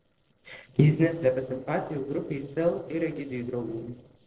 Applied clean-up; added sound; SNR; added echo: neural separator model SepFormer DNS4.